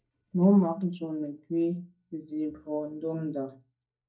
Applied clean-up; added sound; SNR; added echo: neural mask model DeepFilterNet 3.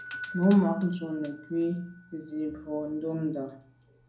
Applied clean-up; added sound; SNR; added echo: none; Doorbell; 17 dB; reverberation time 0.6 s.